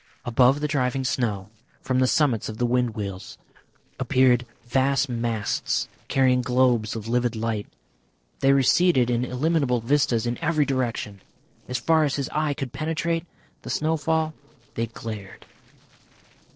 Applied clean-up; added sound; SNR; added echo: neural separator model SepFormer DNS4.